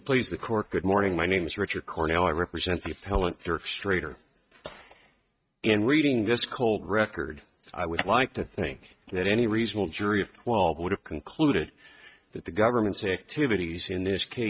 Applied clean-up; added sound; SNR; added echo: neural mask model RNNoise.